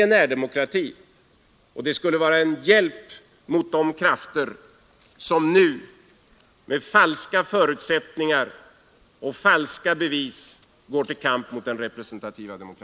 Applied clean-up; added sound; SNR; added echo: none; none; none; none.